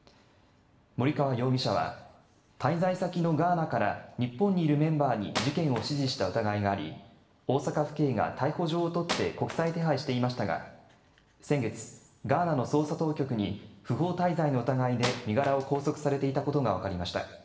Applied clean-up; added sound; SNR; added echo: none; Wood; 11 dB; reverberation time 0.8 s.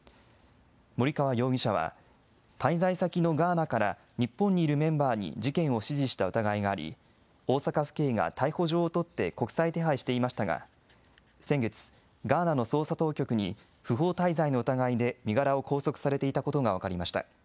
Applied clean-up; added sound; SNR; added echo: none; none; none; none.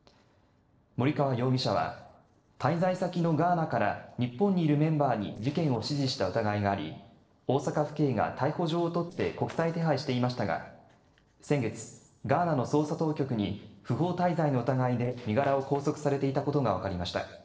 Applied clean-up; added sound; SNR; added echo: neural separator model SepFormer DNS4.